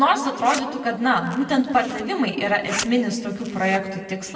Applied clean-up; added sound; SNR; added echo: none; Zipper (clothing); 14 dB; reverberation time 1.9 s.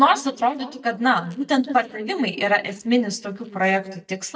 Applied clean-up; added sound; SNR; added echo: neural mask model DeepFilterNet 3.